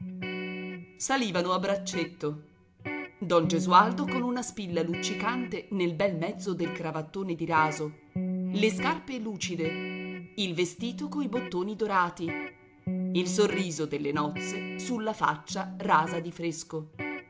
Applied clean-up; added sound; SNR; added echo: none; Electric guitar; 7 dB; none.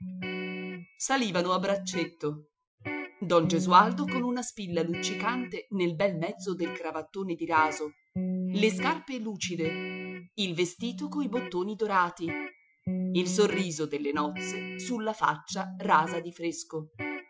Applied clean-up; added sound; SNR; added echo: classical method Wiener filter.